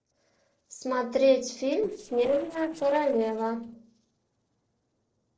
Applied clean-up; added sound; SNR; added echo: neural separator model SepFormer DNS4.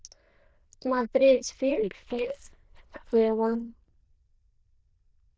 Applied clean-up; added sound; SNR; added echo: neural diffusion model UNIVERSE++.